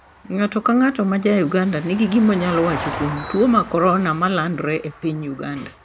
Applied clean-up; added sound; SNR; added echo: none; Vehicle; 15 dB; none.